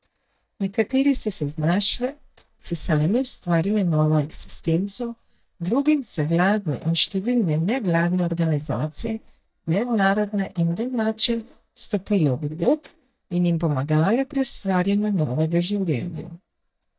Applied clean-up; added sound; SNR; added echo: neural mask model DeepFilterNet 3.